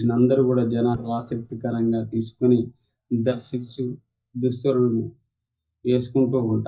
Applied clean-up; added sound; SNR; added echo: neural mask model DeepFilterNet 3.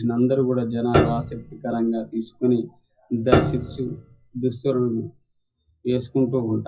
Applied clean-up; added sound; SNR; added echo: classical method WPE with log-MMSE.